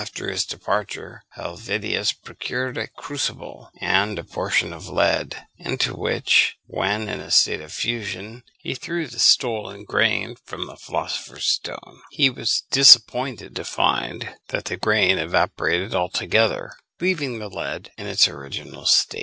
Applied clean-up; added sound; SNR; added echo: none; none; none; none.